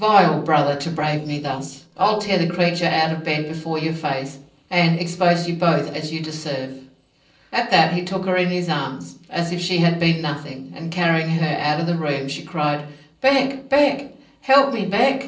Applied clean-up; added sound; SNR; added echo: neural separator model SepFormer DNS4.